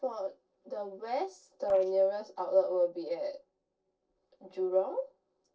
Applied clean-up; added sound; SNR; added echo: neural separator model SepFormer DNS4.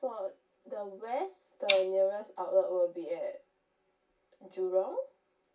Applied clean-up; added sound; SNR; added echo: none; Tick; 5 dB; reverberation time 0.1 s.